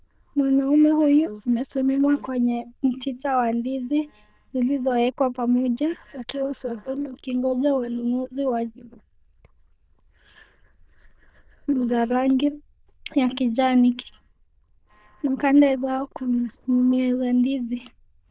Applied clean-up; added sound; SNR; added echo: neural diffusion model UNIVERSE++.